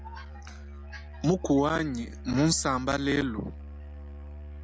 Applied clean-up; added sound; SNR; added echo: none; Musical instrument; 12 dB; none.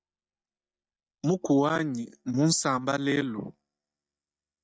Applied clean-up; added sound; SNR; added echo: neural mask model DeepFilterNet 3.